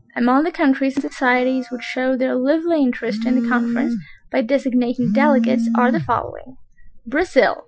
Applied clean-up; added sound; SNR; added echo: classical method Wiener filter.